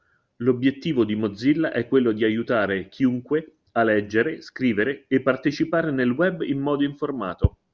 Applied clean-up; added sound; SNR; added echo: none; none; none; none.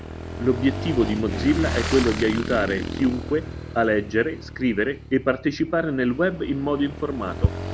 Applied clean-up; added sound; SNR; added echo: none; Motorcycle / Engine; 8 dB; none.